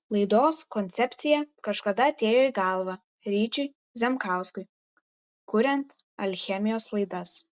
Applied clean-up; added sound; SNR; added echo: none; none; none; none.